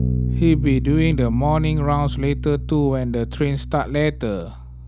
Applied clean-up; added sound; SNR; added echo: none; Bass guitar; 4 dB; none.